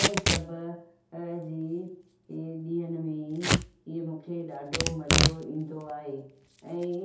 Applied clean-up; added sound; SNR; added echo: none; Packing tape, duct tape / Tearing; -4 dB; reverberation time 0.5 s.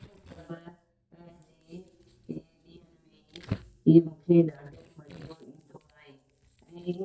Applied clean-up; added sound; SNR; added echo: neural mask model DeepFilterNet 3.